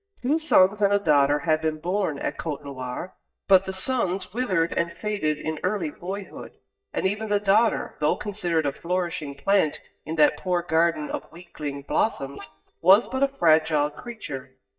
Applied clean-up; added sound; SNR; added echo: neural mask model DeepFilterNet 3.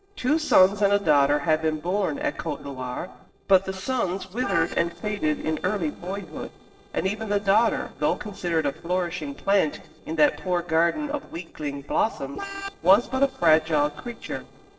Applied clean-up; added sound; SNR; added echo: neural separator model SepFormer DNS4.